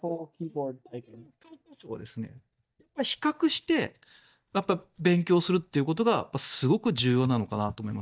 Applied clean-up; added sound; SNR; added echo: neural mask model DeepFilterNet 3.